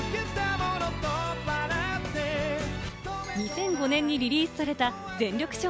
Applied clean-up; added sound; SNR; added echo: none; none; none; none.